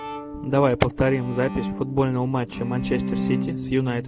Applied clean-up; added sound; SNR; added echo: none; Bowed string instrument; 6 dB; none.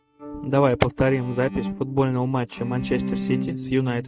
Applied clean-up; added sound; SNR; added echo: neural mask model RNNoise.